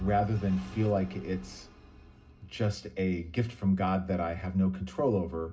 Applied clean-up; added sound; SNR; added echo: none; Engine / Vehicle; 19 dB; reverberation time 0.4 s.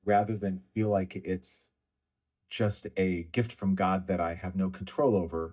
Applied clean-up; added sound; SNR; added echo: neural mask model DeepFilterNet 3.